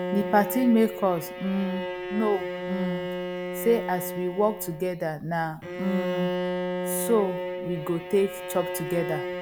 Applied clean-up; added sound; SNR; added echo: none; Bowed string instrument; 5 dB; none.